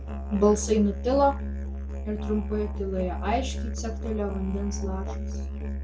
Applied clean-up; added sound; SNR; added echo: none; Musical instrument; 3 dB; none.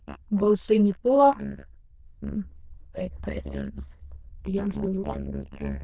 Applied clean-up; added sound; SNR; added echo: neural diffusion model UNIVERSE++.